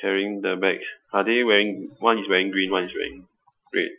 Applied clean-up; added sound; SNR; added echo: classical method Wiener filter.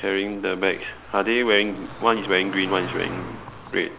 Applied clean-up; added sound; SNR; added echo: none; Car passing by; 15 dB; none.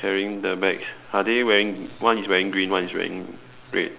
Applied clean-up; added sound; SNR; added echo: none; none; none; none.